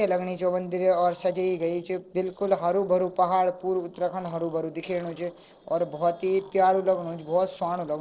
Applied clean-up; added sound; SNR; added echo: neural separator model SepFormer DNS4.